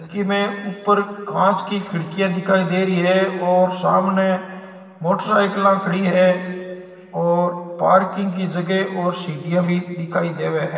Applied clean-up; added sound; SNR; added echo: none; none; none; reverberation time 2.5 s.